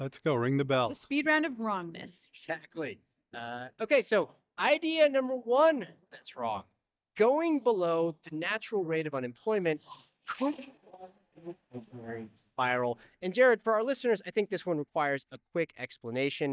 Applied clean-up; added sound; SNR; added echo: neural mask model DeepFilterNet 3.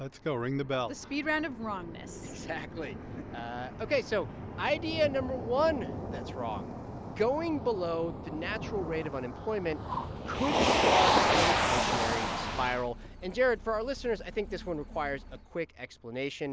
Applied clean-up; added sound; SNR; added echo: none; Motor vehicle (road); 0 dB; none.